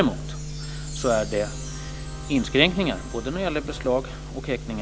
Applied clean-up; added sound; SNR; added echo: none; Organ + Chime; 16 dB; none.